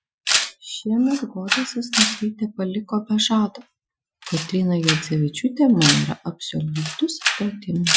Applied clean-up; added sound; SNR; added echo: classical method Wiener filter.